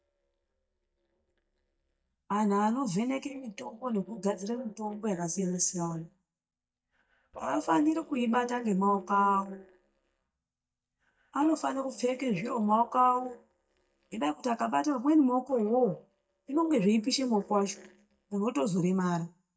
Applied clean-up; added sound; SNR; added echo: neural mask model DeepFilterNet 3.